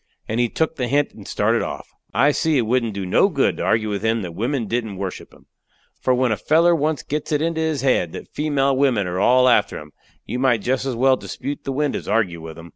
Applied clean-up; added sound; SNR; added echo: none; none; none; none.